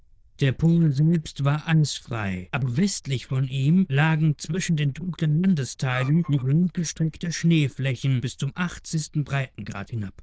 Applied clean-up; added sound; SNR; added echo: neural diffusion model UNIVERSE++.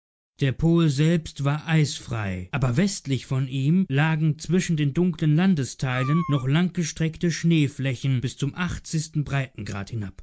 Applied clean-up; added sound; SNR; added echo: none; Meow; 16 dB; none.